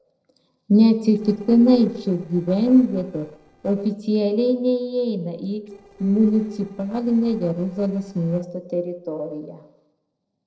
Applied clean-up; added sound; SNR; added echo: neural separator model SepFormer DNS4.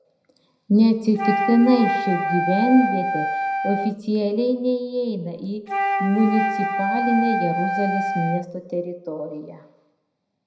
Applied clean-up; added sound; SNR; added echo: none; Wind instrument, woodwind instrument; 2 dB; reverberation time 0.8 s.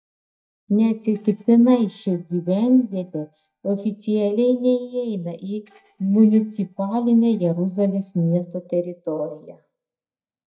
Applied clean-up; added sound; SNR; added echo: neural mask model DeepFilterNet 3.